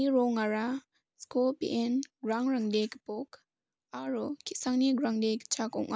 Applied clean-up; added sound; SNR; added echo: none; none; none; none.